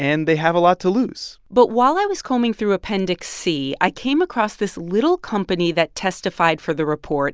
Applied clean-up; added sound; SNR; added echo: none; none; none; none.